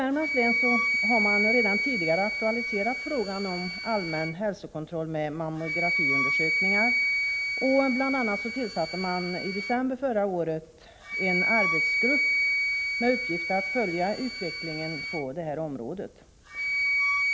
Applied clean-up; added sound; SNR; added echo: none; Wind instrument, woodwind instrument; -1 dB; none.